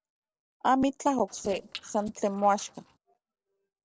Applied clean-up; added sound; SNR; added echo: neural separator model SepFormer DNS4.